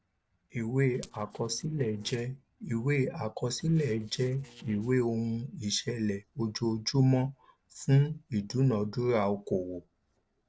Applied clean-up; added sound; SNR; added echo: neural separator model SepFormer DNS4.